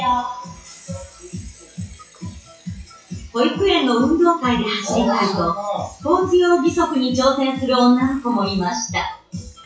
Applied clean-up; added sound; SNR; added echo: classical method WPE with log-MMSE.